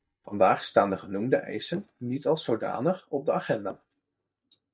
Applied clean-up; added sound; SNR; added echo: neural mask model DeepFilterNet 3.